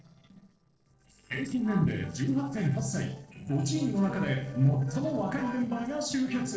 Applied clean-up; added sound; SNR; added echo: neural separator model SepFormer DNS4.